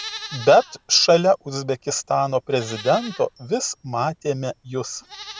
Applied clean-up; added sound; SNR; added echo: none; Livestock, farm animals, working animals; 18 dB; none.